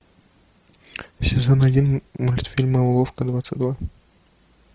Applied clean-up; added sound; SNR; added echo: none; none; none; none.